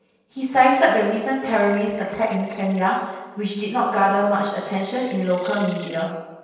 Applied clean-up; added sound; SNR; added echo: neural separator model SepFormer DNS4.